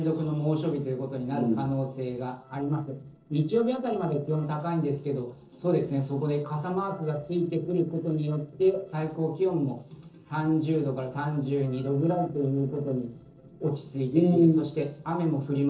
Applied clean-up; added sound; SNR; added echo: neural separator model SepFormer DNS4.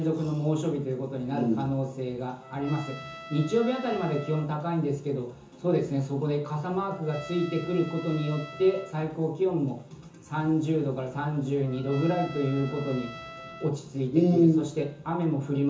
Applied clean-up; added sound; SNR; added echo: none; Trumpet; 18 dB; reverberation time 0.6 s.